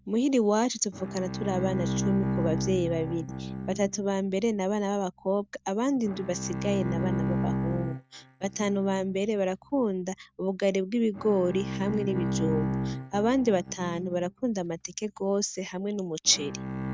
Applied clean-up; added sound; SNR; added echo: neural mask model RNNoise.